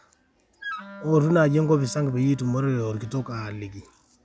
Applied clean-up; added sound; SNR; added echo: none; Wind instrument, woodwind instrument; 17 dB; none.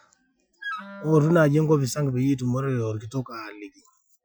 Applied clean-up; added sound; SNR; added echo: classical method Wiener filter.